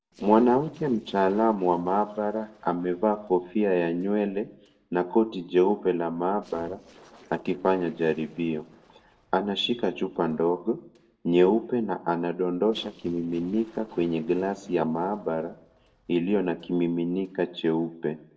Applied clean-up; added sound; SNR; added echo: neural separator model SepFormer DNS4.